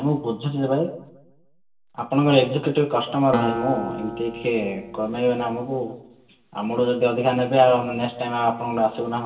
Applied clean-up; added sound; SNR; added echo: none; Acoustic guitar; 9 dB; reverberation time 0.7 s.